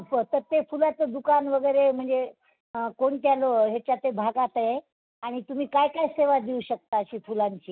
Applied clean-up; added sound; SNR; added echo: none; none; none; none.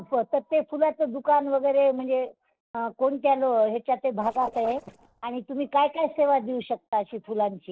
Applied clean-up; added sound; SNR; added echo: neural separator model SepFormer DNS4.